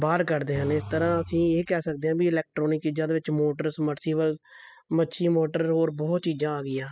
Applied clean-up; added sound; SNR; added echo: classical method spectral subtraction.